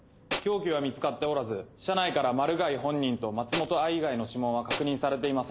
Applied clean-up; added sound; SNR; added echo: none; Tools; 4 dB; none.